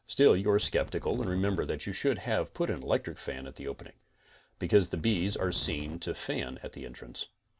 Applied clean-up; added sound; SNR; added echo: none; Wind; 12 dB; none.